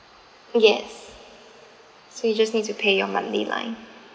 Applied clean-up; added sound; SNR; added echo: none; none; none; none.